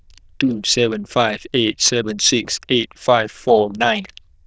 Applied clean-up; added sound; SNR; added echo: neural diffusion model UNIVERSE++.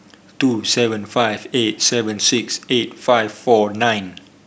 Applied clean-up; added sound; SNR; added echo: none; none; none; none.